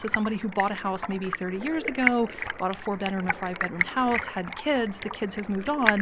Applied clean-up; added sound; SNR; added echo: none; Stream; 4 dB; none.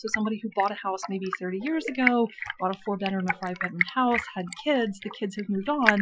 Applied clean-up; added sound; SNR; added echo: classical method Wiener filter.